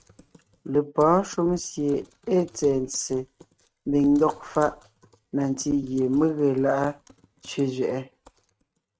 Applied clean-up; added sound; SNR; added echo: neural mask model RNNoise.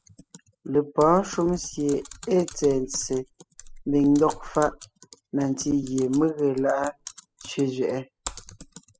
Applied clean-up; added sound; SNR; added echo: classical method spectral subtraction.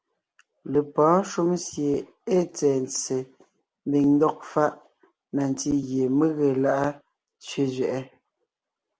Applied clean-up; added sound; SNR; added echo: none; none; none; none.